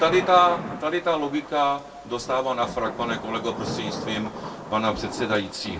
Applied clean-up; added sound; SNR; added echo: none; Thunder / Rain; 10 dB; reverberation time 0.2 s.